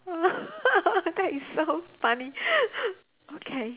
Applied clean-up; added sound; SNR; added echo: none; none; none; none.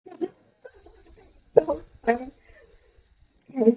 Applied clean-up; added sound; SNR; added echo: neural mask model DeepFilterNet 3.